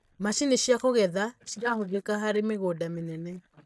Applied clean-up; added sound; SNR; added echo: neural mask model DeepFilterNet 3.